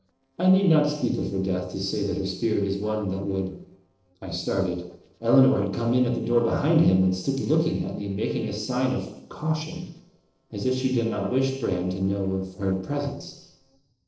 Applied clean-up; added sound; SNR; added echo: neural separator model SepFormer DNS4.